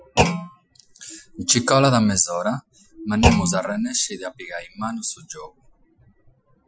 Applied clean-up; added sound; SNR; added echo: classical method Wiener filter.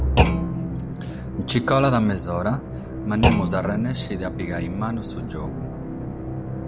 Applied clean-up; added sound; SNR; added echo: none; Thump, thud + Musical instrument; 0 dB; none.